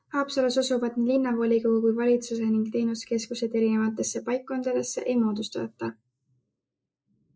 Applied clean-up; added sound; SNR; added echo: neural mask model Resemble Enhance denoiser.